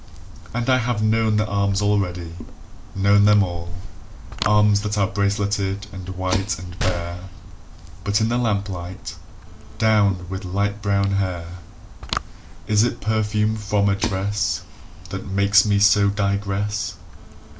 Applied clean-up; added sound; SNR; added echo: none; Fire + Gunshot, gunfire; 13 dB; none.